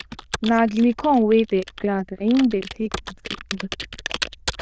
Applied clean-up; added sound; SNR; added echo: neural diffusion model UNIVERSE++.